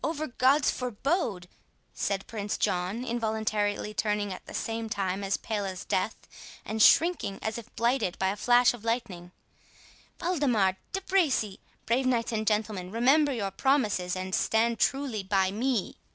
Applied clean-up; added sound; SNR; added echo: none; none; none; none.